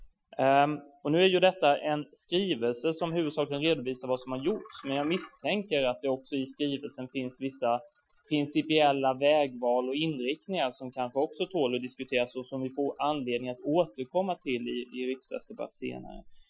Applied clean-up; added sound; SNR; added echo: classical method Wiener filter.